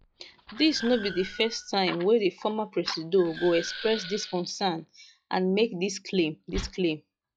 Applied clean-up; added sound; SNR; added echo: classical method log-MMSE.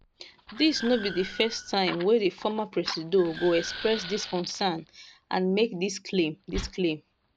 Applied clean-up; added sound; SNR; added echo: none; Car + Fire; 14 dB; none.